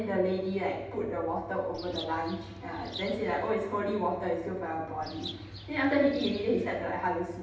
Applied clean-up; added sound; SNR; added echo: none; Bird; 15 dB; reverberation time 0.9 s.